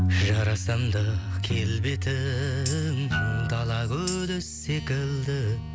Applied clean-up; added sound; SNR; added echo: none; Tambourine; 15 dB; none.